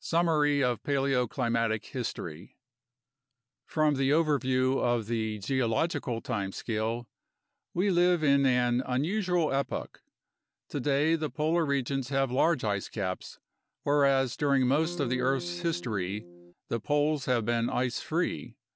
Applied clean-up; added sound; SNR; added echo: none; Electric guitar / Strum; 13 dB; none.